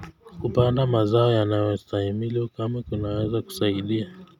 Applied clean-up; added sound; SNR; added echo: none; none; none; none.